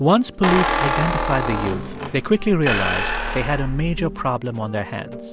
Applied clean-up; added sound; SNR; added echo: none; Squeak; 2 dB; none.